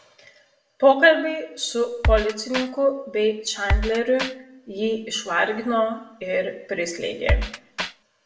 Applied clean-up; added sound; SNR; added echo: none; Drum kit; 2 dB; reverberation time 0.6 s.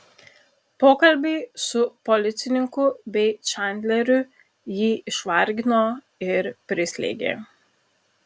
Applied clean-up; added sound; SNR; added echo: none; none; none; none.